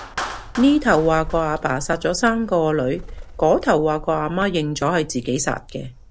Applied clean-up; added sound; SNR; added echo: none; Bird + Clapping; 14 dB; none.